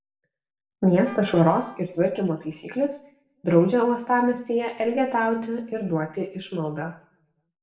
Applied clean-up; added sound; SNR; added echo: none; Wind instrument, woodwind instrument; 20 dB; reverberation time 0.5 s.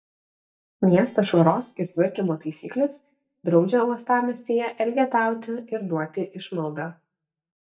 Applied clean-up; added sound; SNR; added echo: neural mask model DeepFilterNet 3.